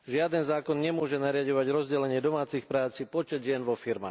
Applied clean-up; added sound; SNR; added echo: none; none; none; none.